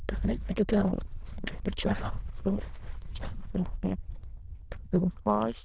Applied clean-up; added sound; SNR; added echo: neural diffusion model UNIVERSE++.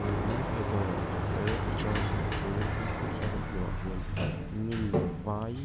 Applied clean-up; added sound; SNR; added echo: none; Sliding door; -4 dB; none.